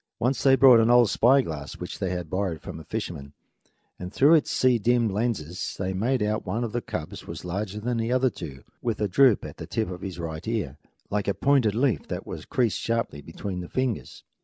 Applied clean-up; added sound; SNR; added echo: none; none; none; none.